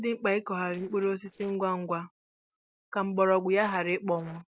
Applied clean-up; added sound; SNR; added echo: neural separator model SepFormer DNS4.